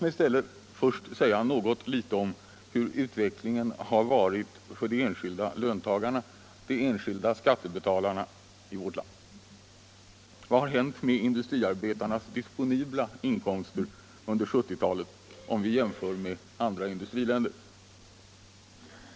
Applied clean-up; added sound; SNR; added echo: none; none; none; none.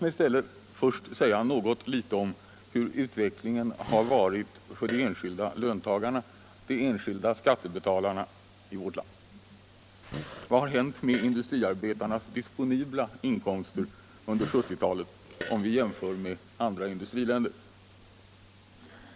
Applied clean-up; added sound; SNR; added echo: none; Fart; 13 dB; none.